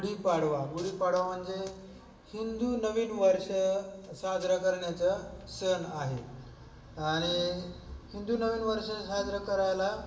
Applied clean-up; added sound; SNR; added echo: none; none; none; reverberation time 1.0 s.